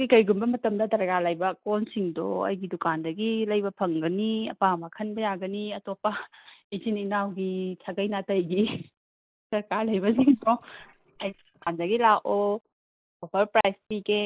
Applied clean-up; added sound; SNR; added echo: neural mask model Resemble Enhance denoiser.